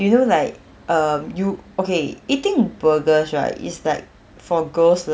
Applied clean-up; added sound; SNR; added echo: none; none; none; none.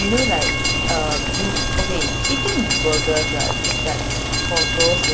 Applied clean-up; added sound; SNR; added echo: none; Boiling + Train; -5 dB; none.